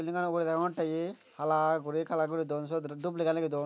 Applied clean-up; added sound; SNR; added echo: none; none; none; none.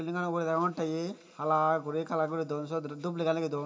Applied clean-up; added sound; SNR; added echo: none; none; none; reverberation time 0.3 s.